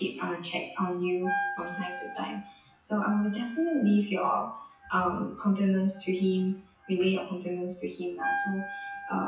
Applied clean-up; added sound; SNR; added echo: classical method WPE with log-MMSE.